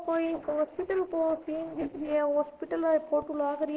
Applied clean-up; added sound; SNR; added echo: neural separator model SepFormer DNS4.